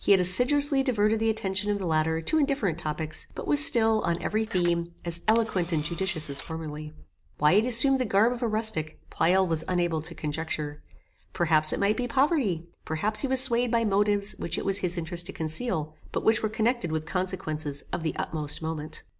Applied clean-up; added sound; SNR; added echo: none; Camera; 17 dB; none.